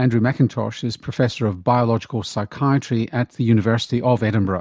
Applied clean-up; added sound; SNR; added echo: none; none; none; none.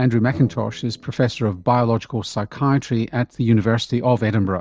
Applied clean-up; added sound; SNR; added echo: neural separator model SepFormer DNS4.